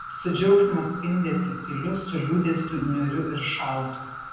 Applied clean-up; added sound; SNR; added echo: none; Insect; 12 dB; reverberation time 0.9 s.